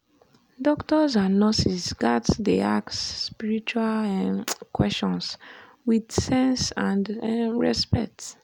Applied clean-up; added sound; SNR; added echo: none; none; none; none.